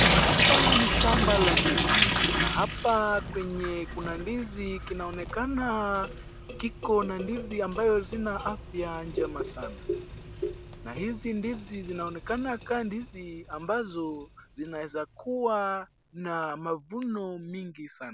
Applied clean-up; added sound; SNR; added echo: none; Drip / Sink (filling or washing); -2 dB; none.